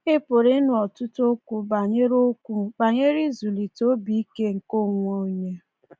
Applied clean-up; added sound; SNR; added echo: none; none; none; none.